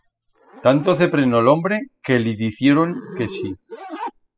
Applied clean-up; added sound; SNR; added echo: classical method spectral subtraction.